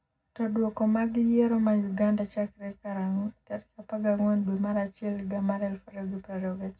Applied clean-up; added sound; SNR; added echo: none; none; none; reverberation time 0.3 s.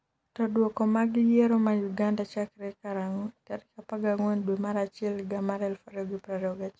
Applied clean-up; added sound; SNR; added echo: none; none; none; none.